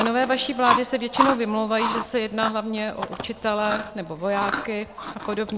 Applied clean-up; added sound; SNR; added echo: none; Chewing, mastication; 4 dB; none.